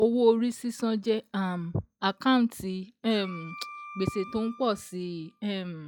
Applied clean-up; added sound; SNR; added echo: classical method log-MMSE.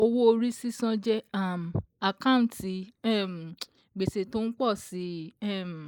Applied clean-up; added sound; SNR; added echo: neural mask model Resemble Enhance denoiser.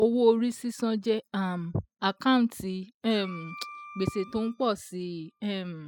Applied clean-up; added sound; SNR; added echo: classical method spectral subtraction.